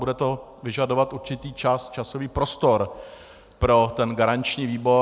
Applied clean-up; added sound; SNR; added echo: none; none; none; none.